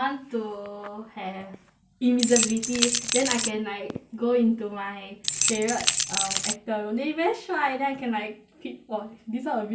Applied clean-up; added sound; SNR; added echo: none; Rattle / Keys jangling; -2 dB; none.